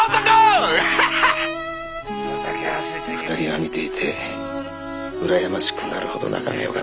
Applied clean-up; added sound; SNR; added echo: none; none; none; none.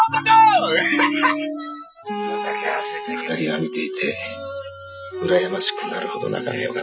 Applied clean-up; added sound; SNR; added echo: classical method Wiener filter.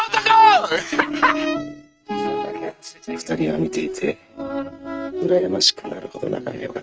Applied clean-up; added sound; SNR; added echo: neural mask model RNNoise.